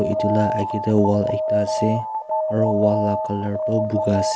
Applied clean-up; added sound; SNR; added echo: none; Alarm; 0 dB; none.